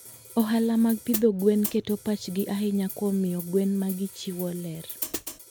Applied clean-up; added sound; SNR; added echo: none; Hi-hat; 13 dB; none.